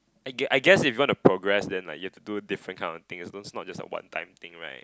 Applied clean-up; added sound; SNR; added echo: none; none; none; none.